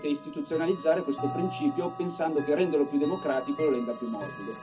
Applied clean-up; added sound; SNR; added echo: none; Chime / Clock; 12 dB; reverberation time 0.4 s.